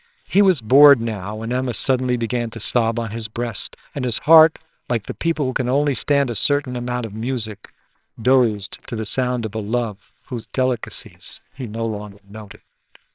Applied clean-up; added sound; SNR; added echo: neural separator model SepFormer WHAMR!.